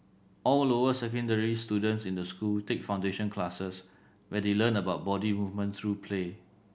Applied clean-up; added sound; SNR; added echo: none; none; none; none.